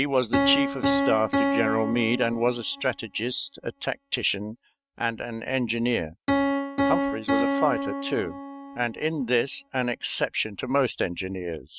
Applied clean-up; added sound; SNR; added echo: neural mask model RNNoise.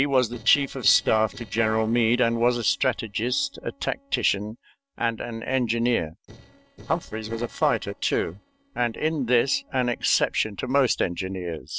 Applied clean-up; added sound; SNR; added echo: neural separator model SepFormer DNS4.